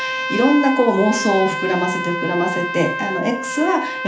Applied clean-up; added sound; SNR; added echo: none; Trumpet; 6 dB; reverberation time 0.4 s.